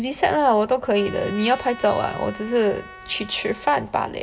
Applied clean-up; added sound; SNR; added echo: none; Trumpet; 18 dB; reverberation time 1.0 s.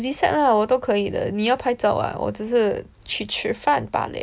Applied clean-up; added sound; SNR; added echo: none; none; none; none.